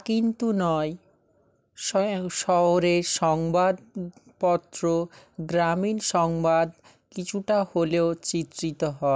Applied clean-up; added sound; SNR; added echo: none; none; none; none.